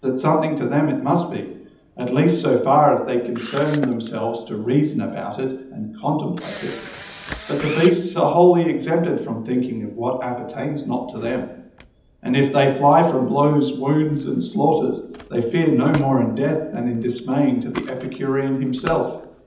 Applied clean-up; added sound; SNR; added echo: none; Camera; 20 dB; reverberation time 0.8 s.